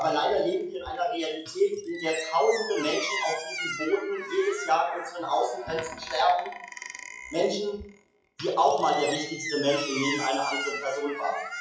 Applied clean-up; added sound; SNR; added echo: classical method WPE with log-MMSE.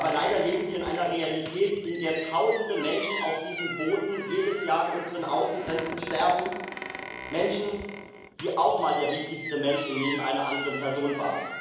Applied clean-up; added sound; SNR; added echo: none; Squeak; 9 dB; reverberation time 1.0 s.